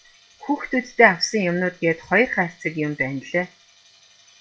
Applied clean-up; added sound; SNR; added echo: classical method log-MMSE.